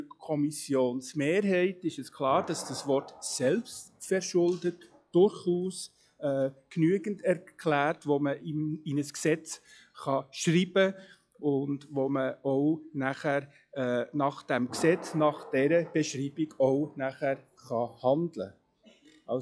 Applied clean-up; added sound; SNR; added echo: classical method log-MMSE.